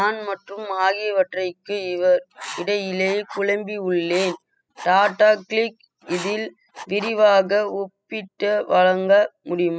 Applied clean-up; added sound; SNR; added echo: classical method spectral subtraction.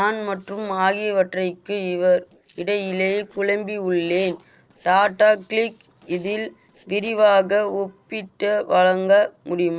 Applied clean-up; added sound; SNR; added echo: neural separator model SepFormer DNS4.